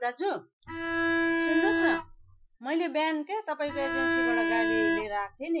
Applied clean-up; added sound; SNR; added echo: classical method Wiener filter.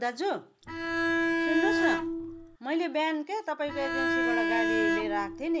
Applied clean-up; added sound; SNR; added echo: none; Bowed string instrument; -4 dB; none.